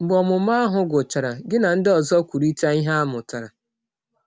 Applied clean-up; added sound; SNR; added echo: none; none; none; none.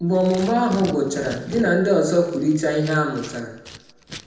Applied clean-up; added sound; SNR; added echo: none; Scissors; 18 dB; reverberation time 0.8 s.